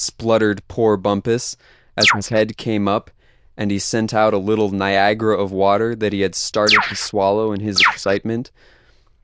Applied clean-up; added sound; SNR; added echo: neural diffusion model UNIVERSE++.